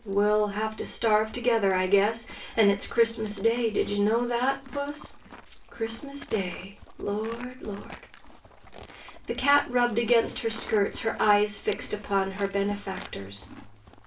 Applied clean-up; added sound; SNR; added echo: none; Livestock, farm animals, working animals; 19 dB; reverberation time 0.3 s.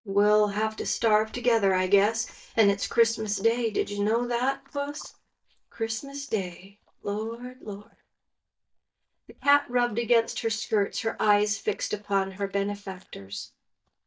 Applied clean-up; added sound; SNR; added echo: neural mask model DeepFilterNet 3.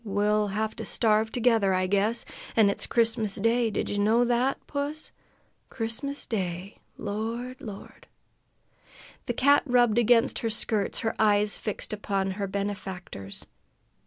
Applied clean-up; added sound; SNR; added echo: none; none; none; none.